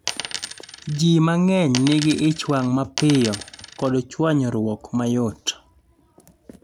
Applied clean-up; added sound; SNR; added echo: none; Coin (dropping); 11 dB; none.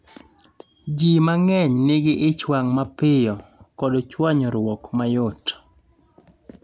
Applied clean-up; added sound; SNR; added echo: none; none; none; none.